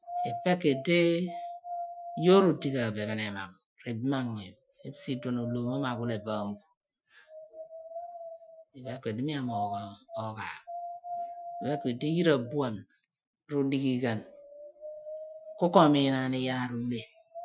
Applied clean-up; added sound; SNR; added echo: classical method Wiener filter.